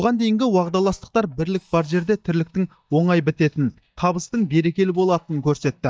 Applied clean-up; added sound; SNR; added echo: neural mask model DeepFilterNet 3.